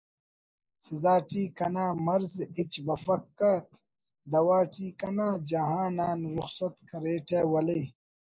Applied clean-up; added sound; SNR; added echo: neural mask model Resemble Enhance denoiser.